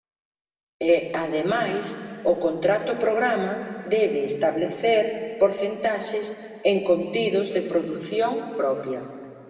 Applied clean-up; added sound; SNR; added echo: none; none; none; reverberation time 2.2 s.